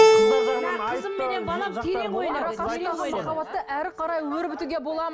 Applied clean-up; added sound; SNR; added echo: none; Keyboard (musical); -2 dB; none.